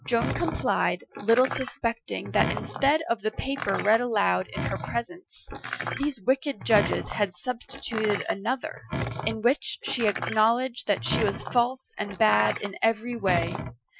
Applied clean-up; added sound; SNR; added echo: classical method Wiener filter.